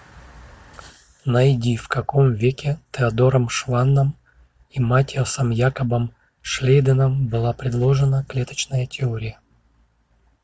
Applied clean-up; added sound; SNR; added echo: none; none; none; none.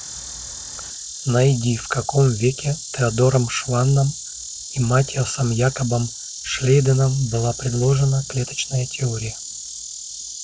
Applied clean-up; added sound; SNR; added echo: none; Insect; 12 dB; none.